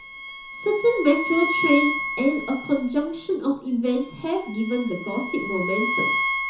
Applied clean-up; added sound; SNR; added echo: none; Bowed string instrument; 4 dB; reverberation time 0.9 s.